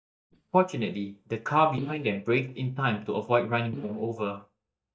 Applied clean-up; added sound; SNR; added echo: neural mask model DeepFilterNet 3.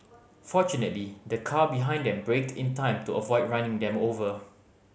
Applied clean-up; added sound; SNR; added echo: none; none; none; none.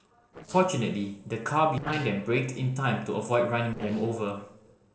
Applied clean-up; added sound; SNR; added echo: neural separator model SepFormer DNS4.